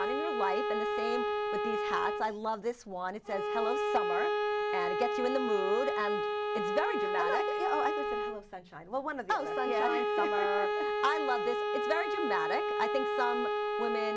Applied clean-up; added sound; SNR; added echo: none; Bowed string instrument; -3 dB; none.